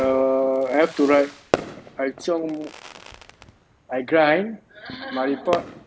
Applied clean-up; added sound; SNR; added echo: none; Fireworks; 12 dB; none.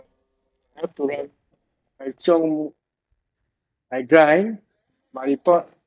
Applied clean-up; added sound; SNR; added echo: neural mask model DeepFilterNet 3.